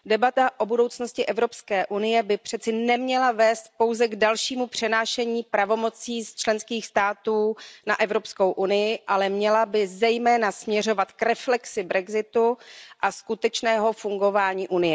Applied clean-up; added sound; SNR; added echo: none; none; none; none.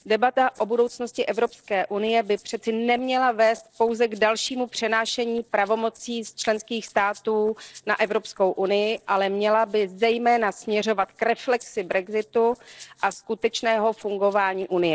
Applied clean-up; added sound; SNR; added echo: neural separator model SepFormer DNS4.